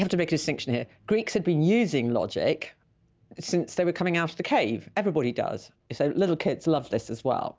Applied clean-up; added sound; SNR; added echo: none; none; none; none.